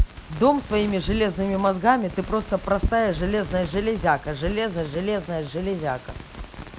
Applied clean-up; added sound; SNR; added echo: none; none; none; none.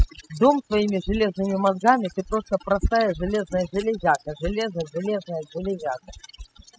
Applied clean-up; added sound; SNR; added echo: classical method spectral subtraction.